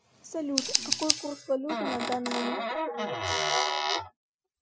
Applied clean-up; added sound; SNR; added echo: classical method Wiener filter.